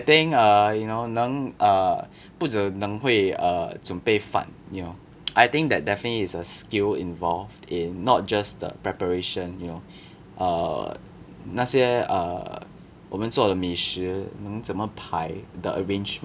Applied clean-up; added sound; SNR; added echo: none; none; none; none.